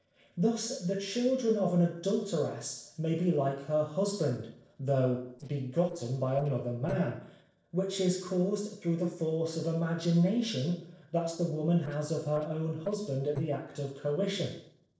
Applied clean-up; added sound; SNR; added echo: neural separator model SepFormer DNS4.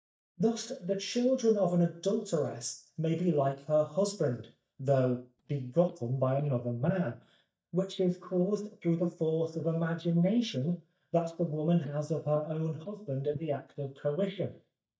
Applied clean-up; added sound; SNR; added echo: neural mask model DeepFilterNet 3.